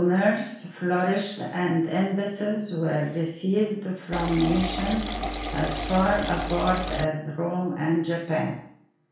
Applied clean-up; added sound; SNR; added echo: none; Liquid; 5 dB; reverberation time 0.6 s.